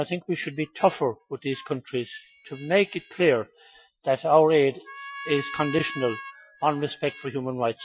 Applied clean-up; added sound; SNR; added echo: classical method Wiener filter.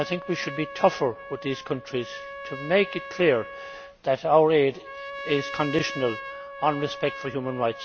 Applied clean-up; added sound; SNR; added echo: none; Trumpet; 12 dB; none.